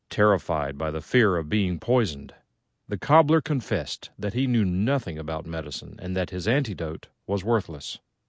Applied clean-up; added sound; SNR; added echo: none; none; none; none.